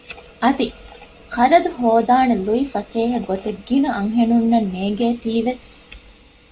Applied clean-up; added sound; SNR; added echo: none; none; none; none.